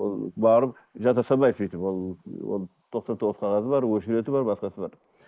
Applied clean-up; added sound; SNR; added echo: neural mask model Resemble Enhance denoiser.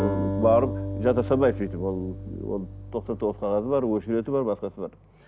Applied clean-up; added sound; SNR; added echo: none; Acoustic guitar; 7 dB; none.